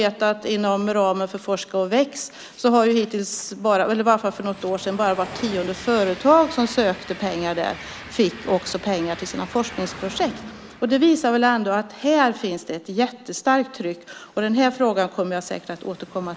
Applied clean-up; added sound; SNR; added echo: none; Train; 19 dB; none.